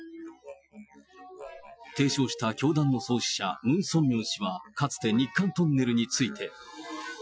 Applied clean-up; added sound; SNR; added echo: classical method Wiener filter.